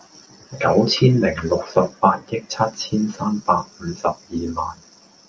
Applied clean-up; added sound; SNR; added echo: none; none; none; none.